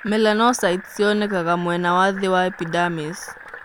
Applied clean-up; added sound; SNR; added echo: none; Fill (with liquid); 17 dB; none.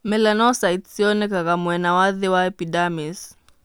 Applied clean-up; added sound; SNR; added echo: none; none; none; none.